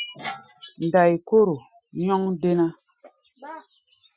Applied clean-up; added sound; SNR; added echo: classical method Wiener filter.